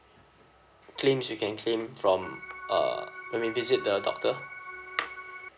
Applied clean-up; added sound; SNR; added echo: none; Organ; 11 dB; none.